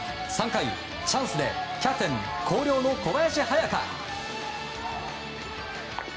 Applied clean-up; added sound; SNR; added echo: none; none; none; none.